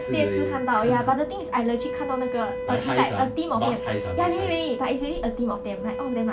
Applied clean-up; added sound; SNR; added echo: none; Wind instrument, woodwind instrument; 7 dB; none.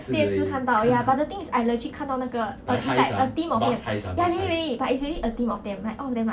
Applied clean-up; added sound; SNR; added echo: none; none; none; none.